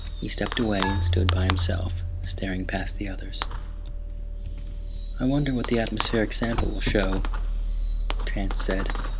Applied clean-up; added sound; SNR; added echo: none; Fireworks + Marimba, xylophone; -3 dB; none.